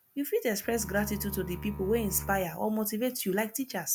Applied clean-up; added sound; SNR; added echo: none; Bowed string instrument; 11 dB; none.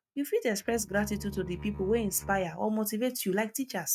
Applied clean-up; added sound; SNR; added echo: neural mask model RNNoise.